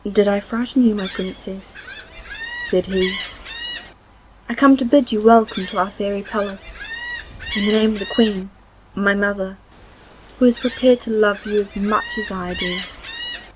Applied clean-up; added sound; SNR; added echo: none; Gull, seagull; 11 dB; none.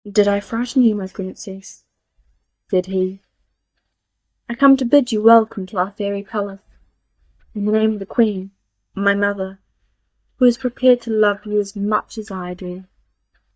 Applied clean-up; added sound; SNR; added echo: neural mask model DeepFilterNet 3.